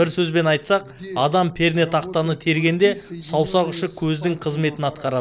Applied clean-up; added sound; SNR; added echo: none; none; none; none.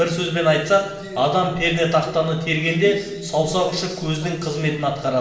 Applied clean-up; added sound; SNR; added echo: none; none; none; reverberation time 1.0 s.